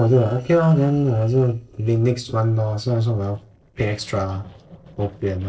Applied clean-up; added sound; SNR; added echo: neural separator model SepFormer DNS4.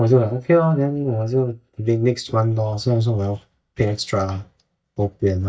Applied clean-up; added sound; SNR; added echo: neural mask model DeepFilterNet 3.